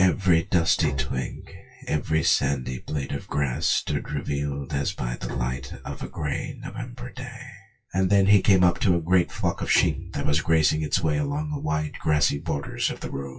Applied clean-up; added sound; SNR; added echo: classical method WPE with log-MMSE.